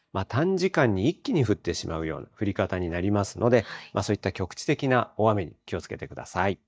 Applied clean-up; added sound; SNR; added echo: neural mask model DeepFilterNet 3.